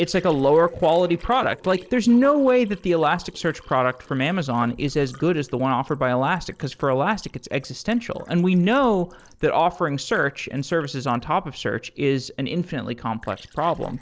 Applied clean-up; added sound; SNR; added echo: neural separator model SepFormer DNS4.